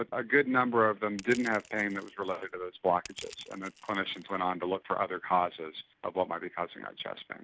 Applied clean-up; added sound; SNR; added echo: none; Crushing; 20 dB; none.